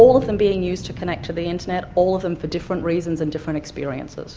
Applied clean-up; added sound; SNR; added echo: none; Thunder; 15 dB; none.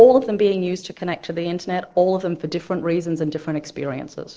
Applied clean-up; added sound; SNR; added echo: neural separator model SepFormer DNS4.